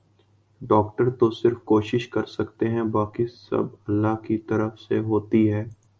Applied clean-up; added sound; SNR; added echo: none; none; none; none.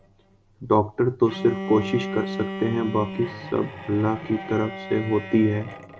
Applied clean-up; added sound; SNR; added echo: none; Bowed string instrument; 10 dB; none.